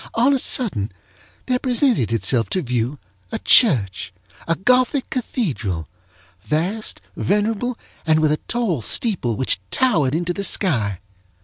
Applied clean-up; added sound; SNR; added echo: none; none; none; none.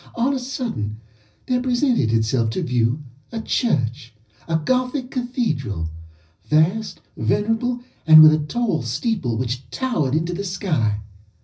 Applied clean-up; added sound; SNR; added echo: none; none; none; reverberation time 0.4 s.